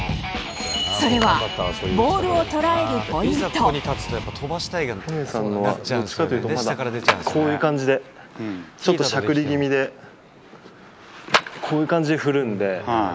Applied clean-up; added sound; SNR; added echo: none; none; none; none.